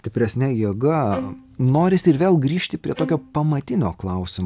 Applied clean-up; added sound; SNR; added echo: none; Bowed string instrument; 13 dB; none.